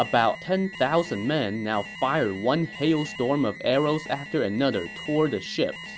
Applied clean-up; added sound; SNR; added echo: none; Alarm; 14 dB; none.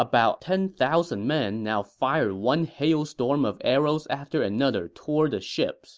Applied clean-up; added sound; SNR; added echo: none; none; none; none.